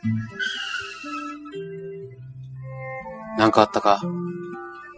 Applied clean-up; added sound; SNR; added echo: classical method spectral subtraction.